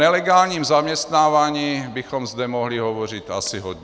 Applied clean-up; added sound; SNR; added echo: none; none; none; none.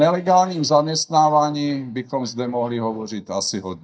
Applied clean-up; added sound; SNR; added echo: neural mask model DeepFilterNet 3.